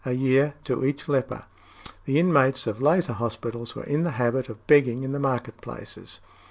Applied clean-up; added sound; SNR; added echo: none; none; none; none.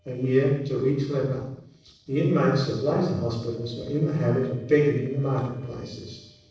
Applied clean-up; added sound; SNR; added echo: neural separator model SepFormer DNS4.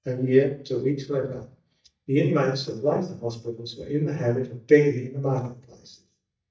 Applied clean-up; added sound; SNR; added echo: neural mask model DeepFilterNet 3.